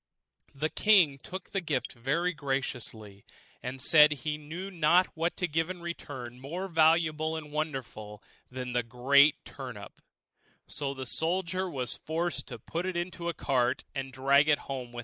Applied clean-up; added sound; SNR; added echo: neural mask model Resemble Enhance denoiser.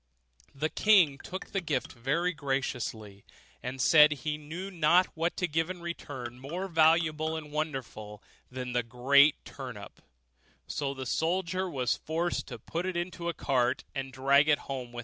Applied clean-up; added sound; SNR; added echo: neural separator model SepFormer DNS4.